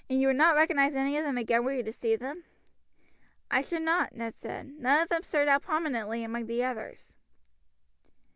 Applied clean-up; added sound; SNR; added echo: none; none; none; none.